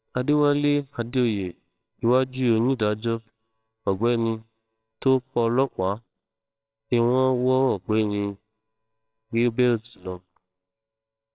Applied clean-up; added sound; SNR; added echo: neural separator model SepFormer WHAMR!.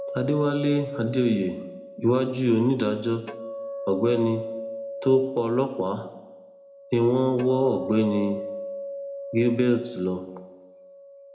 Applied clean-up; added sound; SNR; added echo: none; Acoustic guitar; 11 dB; reverberation time 0.6 s.